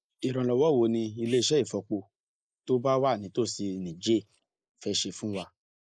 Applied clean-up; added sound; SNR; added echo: neural mask model Resemble Enhance denoiser.